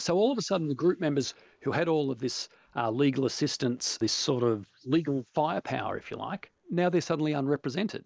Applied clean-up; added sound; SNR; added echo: neural mask model Resemble Enhance denoiser.